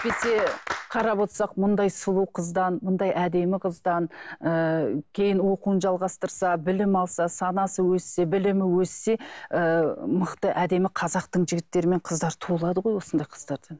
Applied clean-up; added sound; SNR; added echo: none; none; none; none.